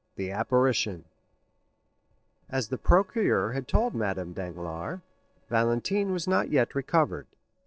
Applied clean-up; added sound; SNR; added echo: neural separator model SepFormer DNS4.